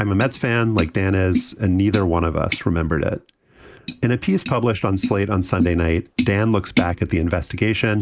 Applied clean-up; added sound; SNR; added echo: neural mask model Resemble Enhance denoiser.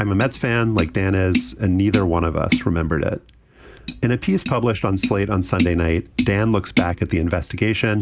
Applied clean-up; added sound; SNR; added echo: none; Tap; 8 dB; none.